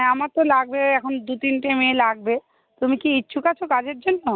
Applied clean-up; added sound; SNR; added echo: none; none; none; none.